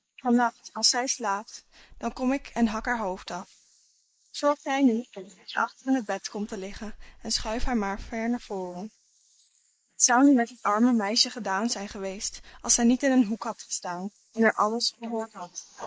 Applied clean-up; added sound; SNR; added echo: neural mask model Resemble Enhance denoiser.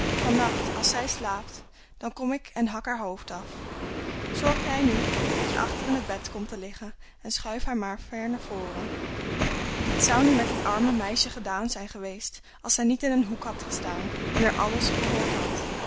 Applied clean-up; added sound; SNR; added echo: none; Waves, surf; 2 dB; none.